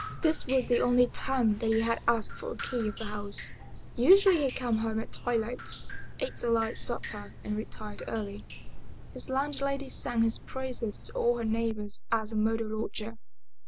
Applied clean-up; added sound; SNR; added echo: none; Drip; 7 dB; none.